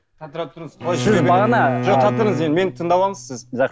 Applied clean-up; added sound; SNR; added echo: none; Bowed string instrument; 6 dB; none.